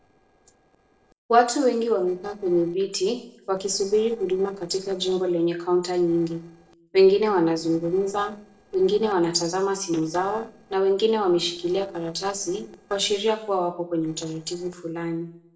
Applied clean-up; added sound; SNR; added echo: neural separator model SepFormer DNS4.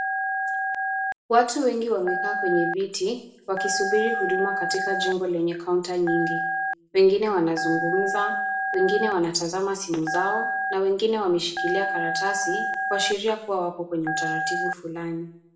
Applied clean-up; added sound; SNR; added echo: none; Telephone; 3 dB; reverberation time 0.6 s.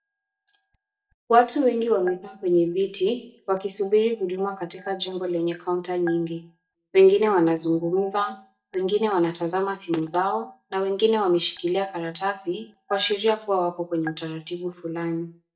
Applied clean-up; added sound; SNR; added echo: neural mask model DeepFilterNet 3.